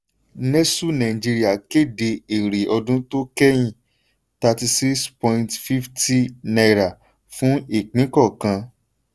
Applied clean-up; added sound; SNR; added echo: none; none; none; none.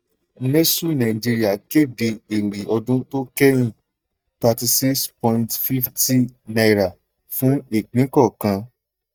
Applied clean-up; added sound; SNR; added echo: neural mask model DeepFilterNet 3.